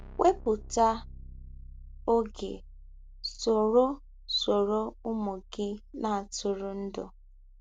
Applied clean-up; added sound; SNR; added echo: none; Keyboard (musical); 17 dB; none.